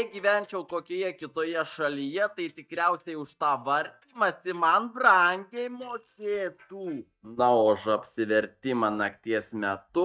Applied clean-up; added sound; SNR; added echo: neural mask model DeepFilterNet 3.